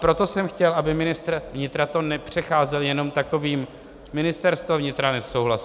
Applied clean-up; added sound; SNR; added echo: none; none; none; none.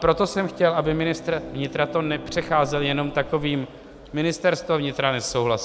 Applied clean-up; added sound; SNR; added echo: none; Bowed string instrument + Water / Splash, splatter; 17 dB; none.